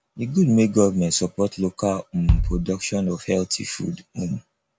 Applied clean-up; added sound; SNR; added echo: none; Bass drum; 3 dB; none.